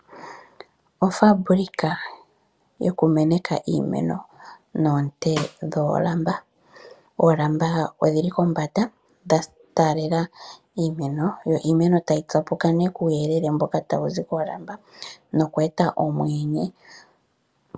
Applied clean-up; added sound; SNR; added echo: none; Snare drum; 12 dB; none.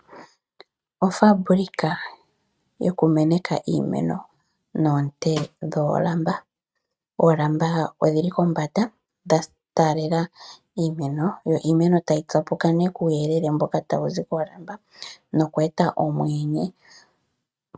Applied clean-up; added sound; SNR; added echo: neural mask model RNNoise.